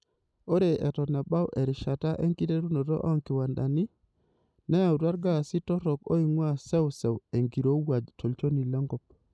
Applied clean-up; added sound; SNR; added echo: none; none; none; none.